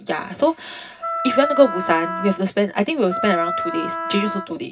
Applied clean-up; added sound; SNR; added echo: none; Wind instrument, woodwind instrument; 5 dB; reverberation time 0.4 s.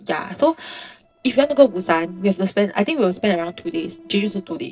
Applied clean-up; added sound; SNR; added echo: neural separator model SepFormer DNS4.